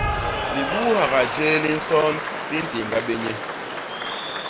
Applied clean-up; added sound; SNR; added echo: none; Applause / Cheering; 3 dB; none.